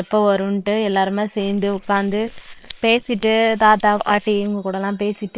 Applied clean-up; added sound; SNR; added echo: neural separator model SepFormer WHAM!.